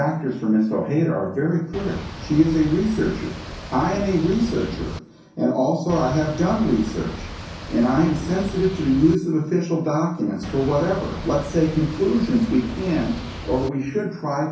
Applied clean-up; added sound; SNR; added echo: none; Boat, Water vehicle; 11 dB; reverberation time 0.6 s.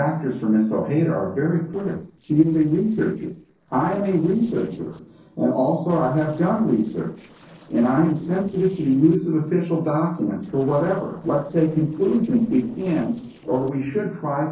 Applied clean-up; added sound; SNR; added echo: neural separator model SepFormer DNS4.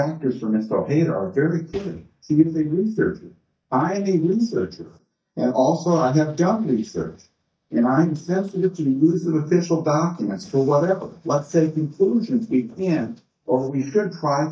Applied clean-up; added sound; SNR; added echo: neural mask model DeepFilterNet 3.